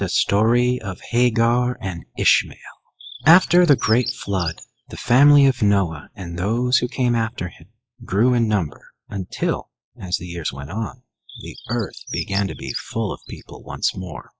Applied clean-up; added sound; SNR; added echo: classical method log-MMSE.